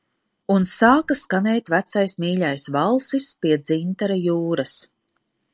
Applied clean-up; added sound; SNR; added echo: neural separator model SepFormer DNS4.